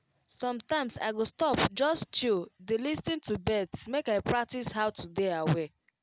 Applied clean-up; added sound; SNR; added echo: none; none; none; none.